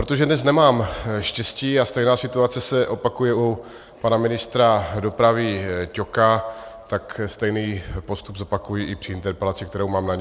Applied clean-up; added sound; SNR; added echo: none; none; none; none.